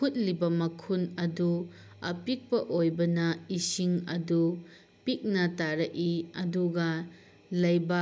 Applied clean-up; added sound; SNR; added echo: none; none; none; none.